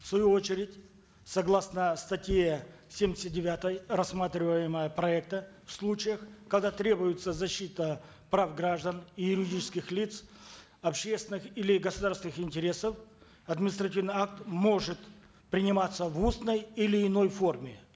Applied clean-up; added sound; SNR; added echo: none; none; none; none.